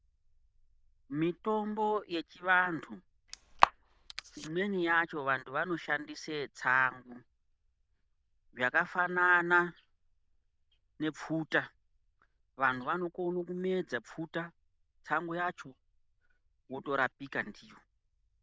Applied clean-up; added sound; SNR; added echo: neural diffusion model UNIVERSE++.